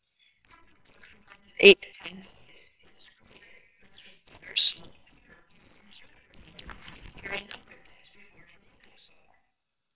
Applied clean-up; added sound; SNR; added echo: neural separator model SepFormer WHAMR!.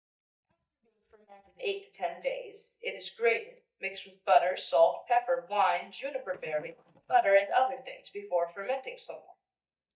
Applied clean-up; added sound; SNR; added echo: neural mask model DeepFilterNet 3.